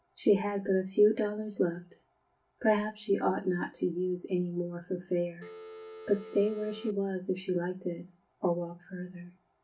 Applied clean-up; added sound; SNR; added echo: none; Telephone; 14 dB; reverberation time 0.2 s.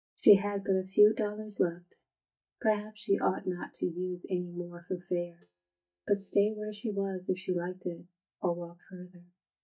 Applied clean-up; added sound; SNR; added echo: neural mask model DeepFilterNet 3.